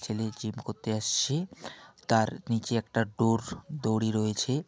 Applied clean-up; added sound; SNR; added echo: none; none; none; none.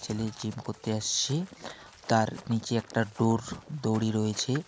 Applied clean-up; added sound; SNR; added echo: none; Run; 20 dB; none.